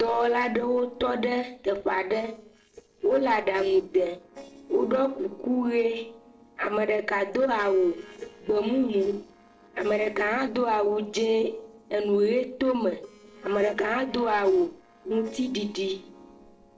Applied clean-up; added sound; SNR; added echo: neural separator model SepFormer DNS4.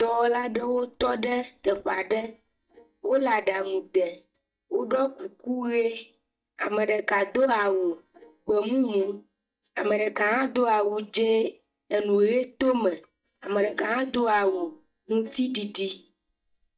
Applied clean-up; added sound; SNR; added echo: neural mask model DeepFilterNet 3.